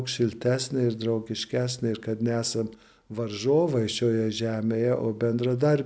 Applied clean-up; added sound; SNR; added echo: none; none; none; none.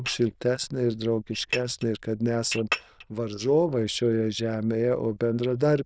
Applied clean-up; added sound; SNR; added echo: neural diffusion model UNIVERSE++.